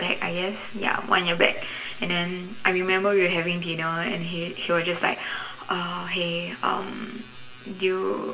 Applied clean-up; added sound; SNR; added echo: none; none; none; reverberation time 0.8 s.